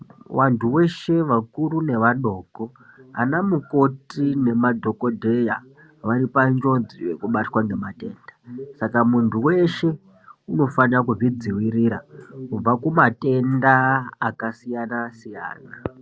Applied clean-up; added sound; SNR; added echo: none; none; none; none.